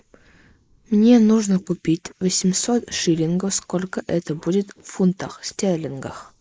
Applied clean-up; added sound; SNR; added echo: neural mask model Resemble Enhance denoiser.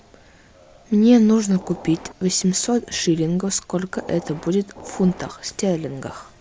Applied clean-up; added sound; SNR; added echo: none; Train; 18 dB; none.